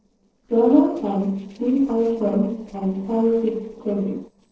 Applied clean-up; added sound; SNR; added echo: neural separator model SepFormer DNS4.